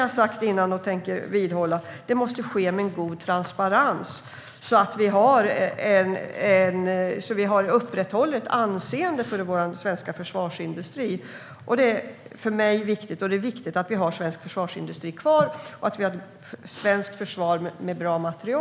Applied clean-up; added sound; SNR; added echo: none; none; none; none.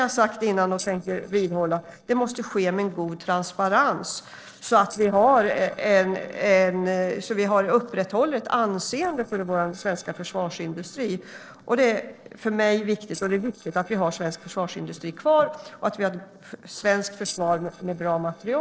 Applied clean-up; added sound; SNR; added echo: neural separator model SepFormer DNS4.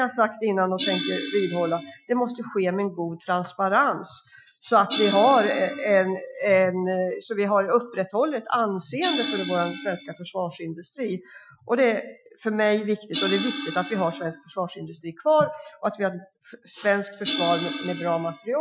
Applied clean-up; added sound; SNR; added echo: classical method Wiener filter.